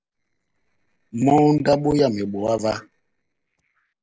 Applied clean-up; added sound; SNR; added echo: neural separator model SepFormer DNS4.